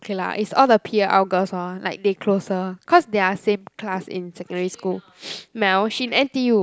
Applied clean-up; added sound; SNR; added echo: none; none; none; none.